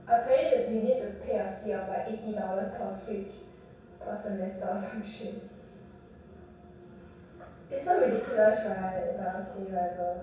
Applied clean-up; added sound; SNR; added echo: none; none; none; reverberation time 0.7 s.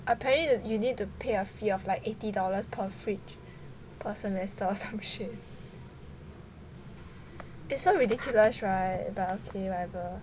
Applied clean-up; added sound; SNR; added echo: none; none; none; none.